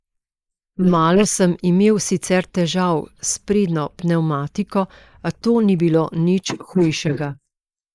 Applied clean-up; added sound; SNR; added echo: neural mask model Resemble Enhance denoiser.